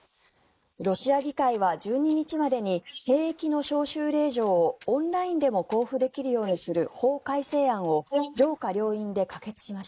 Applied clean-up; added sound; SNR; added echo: neural mask model Resemble Enhance denoiser.